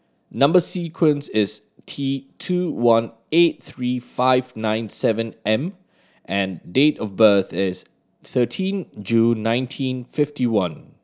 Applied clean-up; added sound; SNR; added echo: none; none; none; none.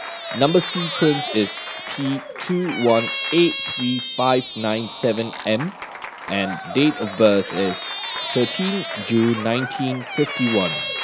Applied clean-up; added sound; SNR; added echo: none; Squeak + Applause / Crowd; 7 dB; none.